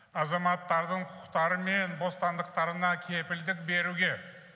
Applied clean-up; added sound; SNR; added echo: none; none; none; none.